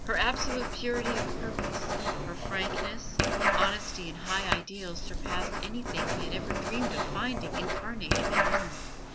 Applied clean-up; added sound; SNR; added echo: none; Writing; -4 dB; none.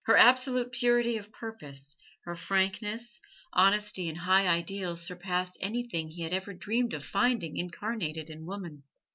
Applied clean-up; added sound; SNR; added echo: none; none; none; none.